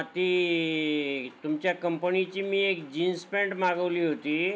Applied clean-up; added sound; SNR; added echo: none; none; none; none.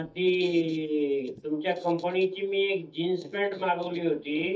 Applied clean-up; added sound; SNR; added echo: neural mask model DeepFilterNet 3.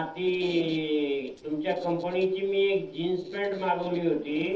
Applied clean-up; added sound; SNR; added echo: neural separator model SepFormer DNS4.